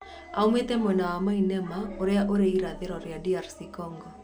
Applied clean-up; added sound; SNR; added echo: none; none; none; none.